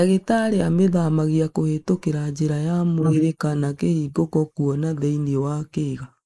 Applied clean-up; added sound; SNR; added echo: neural mask model Resemble Enhance denoiser.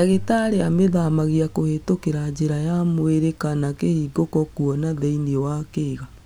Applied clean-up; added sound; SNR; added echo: none; none; none; none.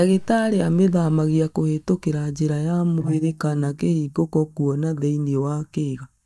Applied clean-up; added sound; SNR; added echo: neural mask model DeepFilterNet 3.